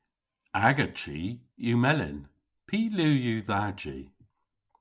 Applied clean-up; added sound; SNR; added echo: none; none; none; none.